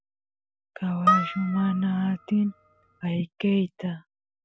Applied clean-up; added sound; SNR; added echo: none; Harp; 1 dB; none.